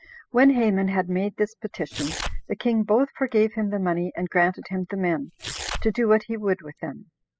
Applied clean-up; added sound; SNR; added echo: classical method spectral subtraction.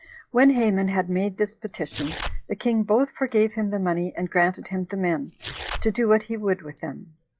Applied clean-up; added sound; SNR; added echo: classical method log-MMSE.